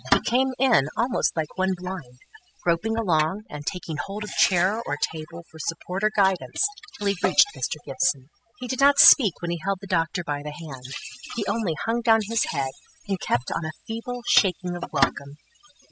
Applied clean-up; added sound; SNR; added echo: classical method spectral subtraction.